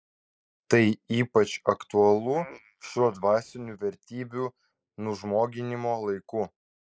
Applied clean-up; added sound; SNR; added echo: neural mask model Resemble Enhance denoiser.